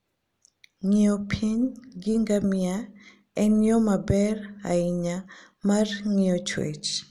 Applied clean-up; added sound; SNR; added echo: none; none; none; none.